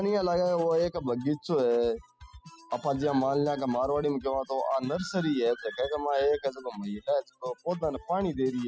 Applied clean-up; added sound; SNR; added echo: classical method spectral subtraction.